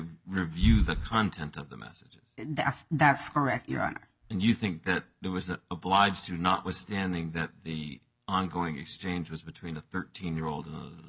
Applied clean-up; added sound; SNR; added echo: none; none; none; none.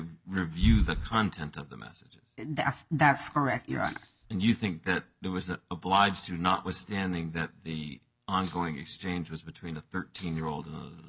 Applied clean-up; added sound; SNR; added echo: none; Rattle (instrument); 2 dB; none.